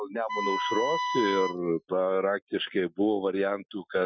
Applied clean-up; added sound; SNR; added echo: classical method Wiener filter.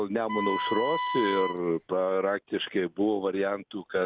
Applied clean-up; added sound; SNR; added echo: none; Wind instrument, woodwind instrument; 3 dB; none.